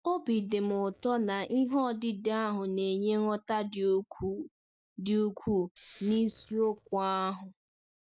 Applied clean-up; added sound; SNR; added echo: neural mask model DeepFilterNet 3.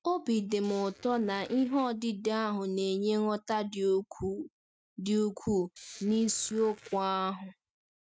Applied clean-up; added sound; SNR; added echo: neural mask model RNNoise.